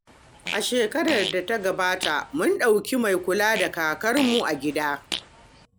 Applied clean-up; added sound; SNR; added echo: none; Fart; 11 dB; none.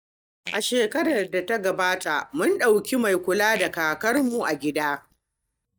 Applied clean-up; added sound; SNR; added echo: neural mask model DeepFilterNet 3.